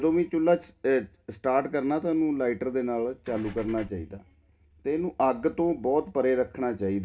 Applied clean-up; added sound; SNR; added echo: none; Engine / Car; 16 dB; reverberation time 0.3 s.